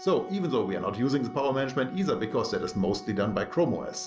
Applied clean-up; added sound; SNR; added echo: none; Wind instrument, woodwind instrument; 17 dB; none.